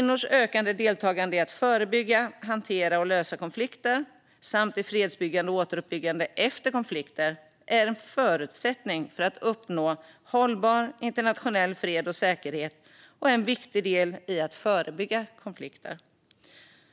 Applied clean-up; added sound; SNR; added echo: none; none; none; none.